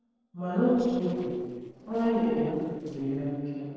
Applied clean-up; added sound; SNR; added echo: neural separator model SepFormer DNS4.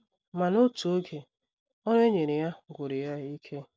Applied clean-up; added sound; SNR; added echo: none; none; none; none.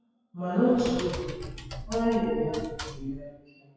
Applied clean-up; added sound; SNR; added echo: classical method WPE with log-MMSE.